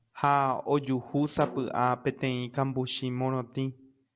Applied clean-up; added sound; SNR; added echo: none; Snare drum; 18 dB; none.